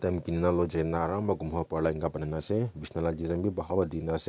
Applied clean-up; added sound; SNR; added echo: none; none; none; none.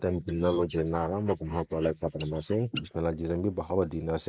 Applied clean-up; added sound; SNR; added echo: neural mask model Resemble Enhance denoiser.